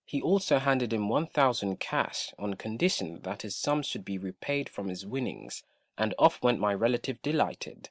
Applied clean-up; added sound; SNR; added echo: none; none; none; none.